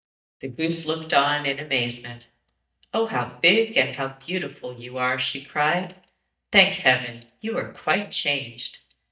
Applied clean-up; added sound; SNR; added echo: neural mask model DeepFilterNet 3.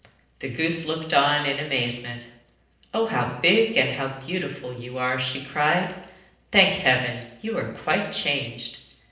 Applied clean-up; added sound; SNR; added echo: neural separator model SepFormer DNS4.